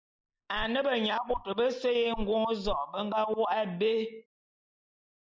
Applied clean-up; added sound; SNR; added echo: neural mask model Resemble Enhance denoiser.